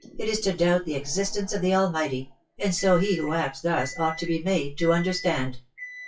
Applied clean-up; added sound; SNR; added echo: classical method WPE with log-MMSE.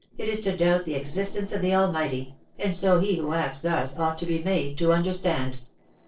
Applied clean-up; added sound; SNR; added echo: neural separator model SepFormer DNS4.